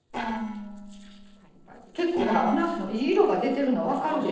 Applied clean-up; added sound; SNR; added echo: neural separator model SepFormer DNS4.